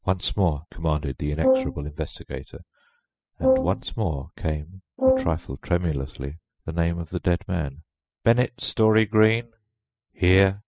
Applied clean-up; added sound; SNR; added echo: classical method spectral subtraction.